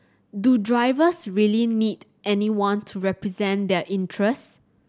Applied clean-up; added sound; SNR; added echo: none; none; none; none.